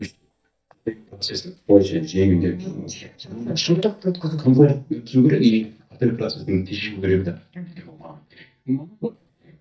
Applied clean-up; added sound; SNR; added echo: neural mask model DeepFilterNet 3.